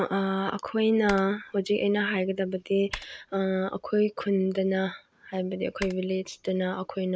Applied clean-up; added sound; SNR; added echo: none; Typing; 19 dB; none.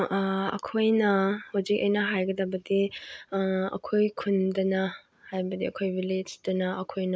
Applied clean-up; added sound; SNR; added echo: none; none; none; none.